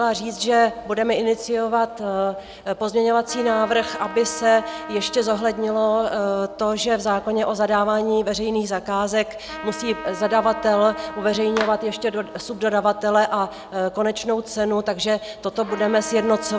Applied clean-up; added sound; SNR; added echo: none; Trumpet + Clapping; 16 dB; none.